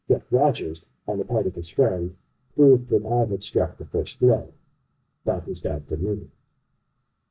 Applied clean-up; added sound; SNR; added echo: neural mask model DeepFilterNet 3.